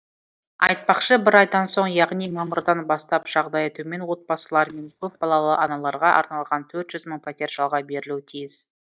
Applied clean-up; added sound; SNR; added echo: neural mask model DeepFilterNet 3.